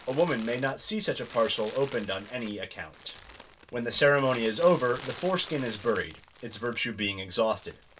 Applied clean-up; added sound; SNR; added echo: none; Crumpling, crinkling; 17 dB; reverberation time 0.1 s.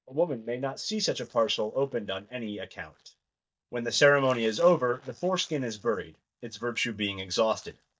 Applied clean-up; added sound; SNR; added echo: neural mask model DeepFilterNet 3.